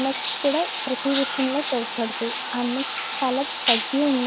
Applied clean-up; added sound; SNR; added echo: none; Bathtub (filling or washing); -2 dB; none.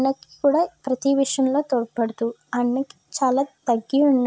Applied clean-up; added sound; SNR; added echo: none; none; none; none.